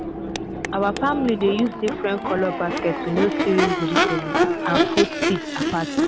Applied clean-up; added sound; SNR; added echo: none; Crowd / Race car, auto racing / Accelerating, revving, vroom; 0 dB; none.